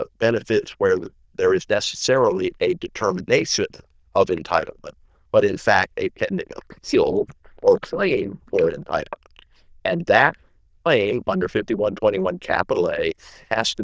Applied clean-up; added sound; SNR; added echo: neural diffusion model UNIVERSE++.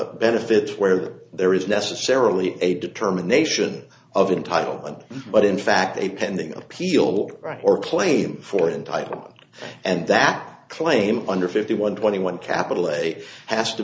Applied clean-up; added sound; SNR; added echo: none; none; none; none.